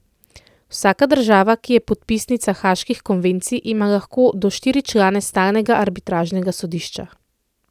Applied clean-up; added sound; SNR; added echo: none; none; none; none.